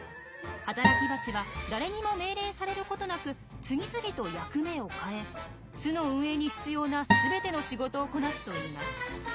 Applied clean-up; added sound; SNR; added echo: none; Acoustic guitar; -3 dB; none.